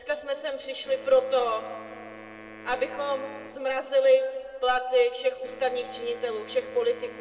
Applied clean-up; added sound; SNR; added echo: none; Wind instrument, woodwind instrument; 20 dB; reverberation time 1.6 s.